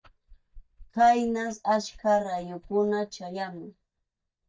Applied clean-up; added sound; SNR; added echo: neural mask model DeepFilterNet 3.